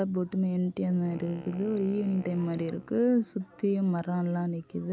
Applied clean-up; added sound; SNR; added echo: none; Wind instrument, woodwind instrument; 20 dB; none.